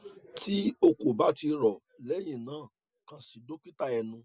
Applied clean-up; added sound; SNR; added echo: none; none; none; none.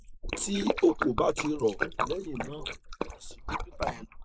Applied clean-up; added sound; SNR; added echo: neural mask model Resemble Enhance denoiser.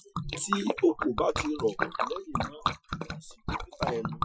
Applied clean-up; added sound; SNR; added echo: classical method Wiener filter.